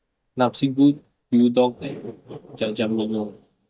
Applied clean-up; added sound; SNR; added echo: neural mask model DeepFilterNet 3.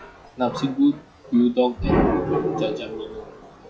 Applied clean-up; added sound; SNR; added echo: classical method WPE with log-MMSE.